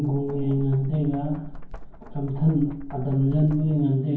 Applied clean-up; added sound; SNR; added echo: none; Knock; 11 dB; reverberation time 0.9 s.